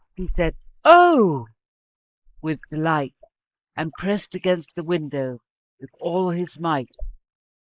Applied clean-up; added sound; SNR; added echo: neural mask model Resemble Enhance denoiser.